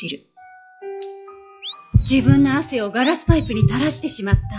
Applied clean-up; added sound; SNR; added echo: classical method log-MMSE.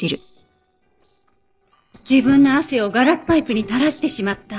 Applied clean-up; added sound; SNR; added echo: neural separator model SepFormer DNS4.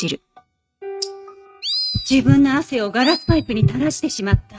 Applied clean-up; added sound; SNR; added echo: neural mask model RNNoise.